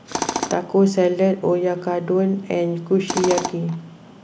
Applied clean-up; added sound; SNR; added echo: none; Tools; 10 dB; none.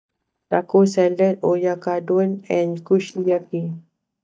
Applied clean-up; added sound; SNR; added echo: neural mask model DeepFilterNet 3.